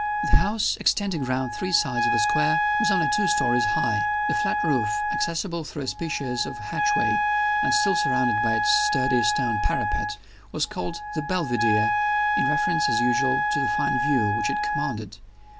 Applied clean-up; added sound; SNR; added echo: none; Wind instrument, woodwind instrument; -2 dB; none.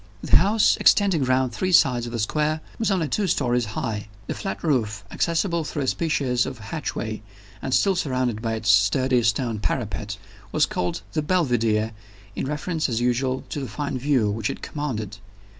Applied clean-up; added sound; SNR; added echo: none; none; none; none.